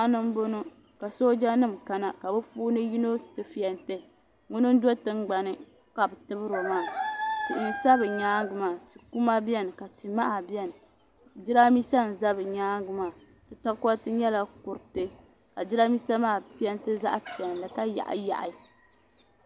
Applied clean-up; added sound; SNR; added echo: none; none; none; none.